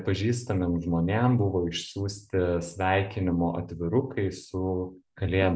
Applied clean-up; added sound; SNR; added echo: none; none; none; none.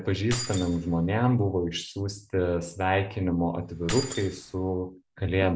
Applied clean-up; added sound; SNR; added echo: none; Keys jangling; 11 dB; none.